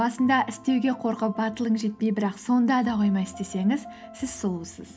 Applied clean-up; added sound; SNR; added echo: none; none; none; none.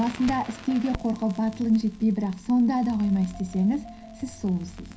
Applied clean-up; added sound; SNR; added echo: none; Crackle; 18 dB; reverberation time 0.4 s.